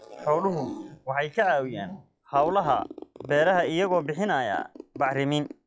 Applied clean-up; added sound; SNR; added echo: classical method log-MMSE.